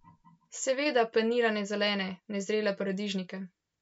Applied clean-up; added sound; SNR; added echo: none; none; none; none.